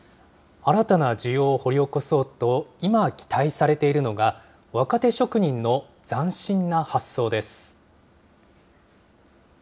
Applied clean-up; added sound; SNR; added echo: none; none; none; none.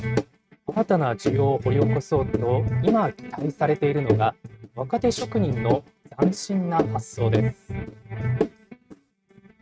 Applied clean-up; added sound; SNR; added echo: neural mask model RNNoise.